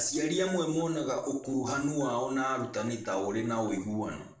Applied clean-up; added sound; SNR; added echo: neural separator model SepFormer DNS4.